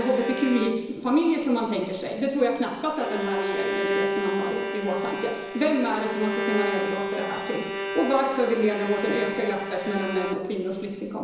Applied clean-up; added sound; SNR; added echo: none; Bowed string instrument; 5 dB; reverberation time 1.0 s.